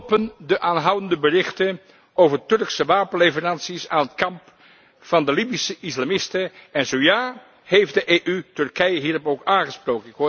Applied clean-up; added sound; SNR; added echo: none; none; none; none.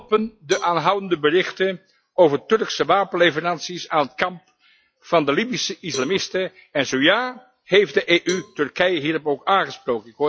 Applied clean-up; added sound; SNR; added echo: classical method log-MMSE.